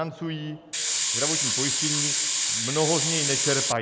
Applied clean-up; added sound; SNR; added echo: none; Hiss; -5 dB; none.